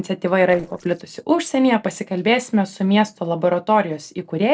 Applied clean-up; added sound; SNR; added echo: neural separator model SepFormer DNS4.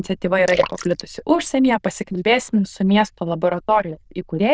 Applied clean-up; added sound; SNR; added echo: neural diffusion model UNIVERSE++.